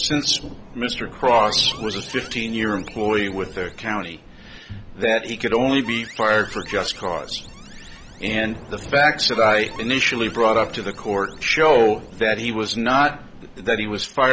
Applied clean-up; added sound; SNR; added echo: none; Thunder / Rain + Alarm; 19 dB; none.